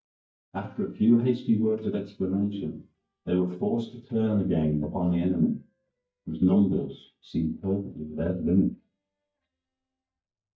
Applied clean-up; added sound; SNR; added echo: neural mask model DeepFilterNet 3.